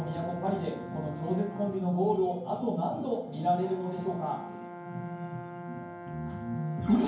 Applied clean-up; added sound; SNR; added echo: none; Brass instrument; 13 dB; reverberation time 0.9 s.